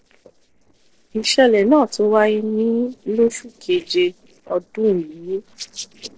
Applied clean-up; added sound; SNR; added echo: neural separator model SepFormer DNS4.